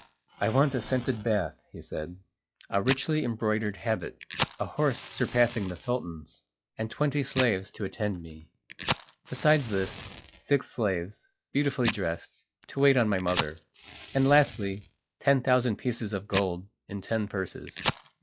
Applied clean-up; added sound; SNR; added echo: classical method log-MMSE.